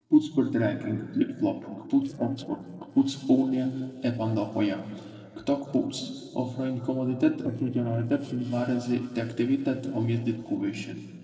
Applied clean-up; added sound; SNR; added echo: neural separator model SepFormer DNS4.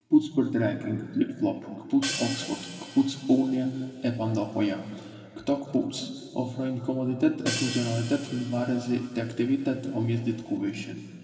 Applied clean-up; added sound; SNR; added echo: none; Hi-hat; 12 dB; reverberation time 2.1 s.